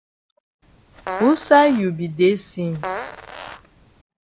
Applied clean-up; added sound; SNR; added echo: none; Fart; 12 dB; none.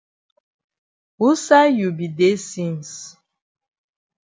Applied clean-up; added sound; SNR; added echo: none; none; none; none.